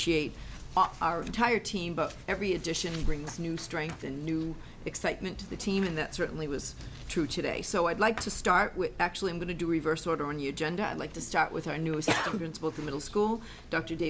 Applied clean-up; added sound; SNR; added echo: none; none; none; none.